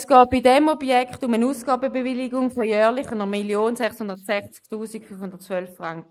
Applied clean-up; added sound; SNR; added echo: neural mask model Resemble Enhance denoiser.